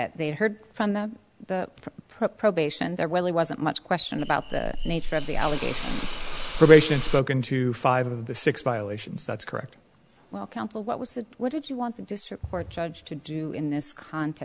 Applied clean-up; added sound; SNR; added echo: none; Hiss / Insect; 2 dB; none.